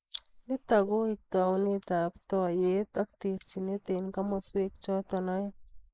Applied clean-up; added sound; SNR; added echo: neural mask model Resemble Enhance denoiser.